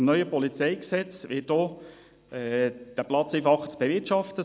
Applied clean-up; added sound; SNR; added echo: none; none; none; none.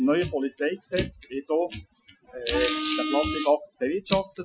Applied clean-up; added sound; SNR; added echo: classical method Wiener filter.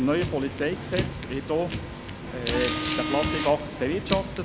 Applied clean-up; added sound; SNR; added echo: none; Car; 3 dB; none.